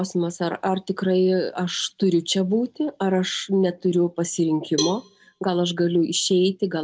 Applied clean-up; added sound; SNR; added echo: none; Cowbell; 13 dB; none.